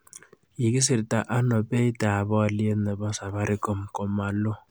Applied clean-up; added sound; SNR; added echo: none; none; none; none.